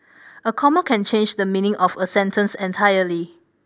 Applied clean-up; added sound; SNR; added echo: none; none; none; none.